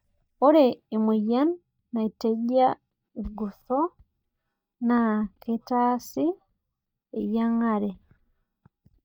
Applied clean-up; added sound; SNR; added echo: neural mask model DeepFilterNet 3.